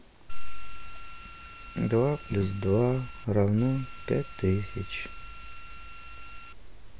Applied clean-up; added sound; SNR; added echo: none; Drill; 19 dB; none.